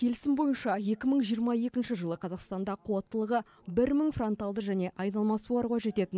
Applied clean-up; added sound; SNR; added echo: none; none; none; none.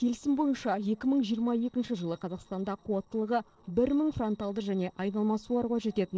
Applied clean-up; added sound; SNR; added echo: neural separator model SepFormer DNS4.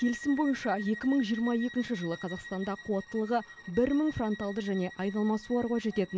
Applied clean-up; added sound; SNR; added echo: none; Bowed string instrument; 15 dB; none.